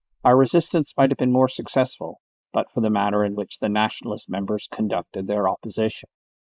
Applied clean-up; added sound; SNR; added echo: neural mask model Resemble Enhance denoiser.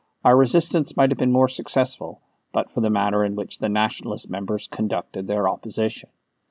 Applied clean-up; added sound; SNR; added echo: none; none; none; none.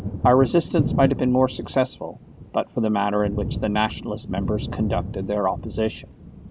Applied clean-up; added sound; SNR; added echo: none; Thunder; 7 dB; none.